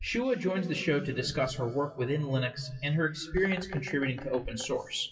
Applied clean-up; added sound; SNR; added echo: classical method WPE with log-MMSE.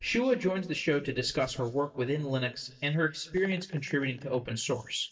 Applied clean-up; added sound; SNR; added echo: neural mask model DeepFilterNet 3.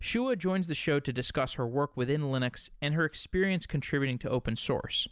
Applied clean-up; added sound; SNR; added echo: none; none; none; none.